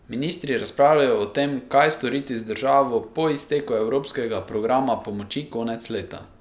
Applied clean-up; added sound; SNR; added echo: none; none; none; none.